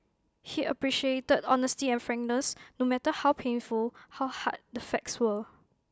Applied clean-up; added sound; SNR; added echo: none; none; none; none.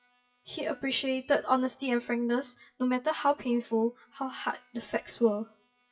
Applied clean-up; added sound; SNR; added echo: classical method WPE with log-MMSE.